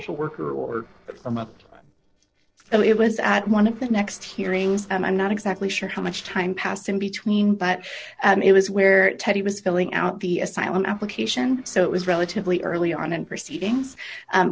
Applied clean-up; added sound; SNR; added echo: neural separator model SepFormer DNS4.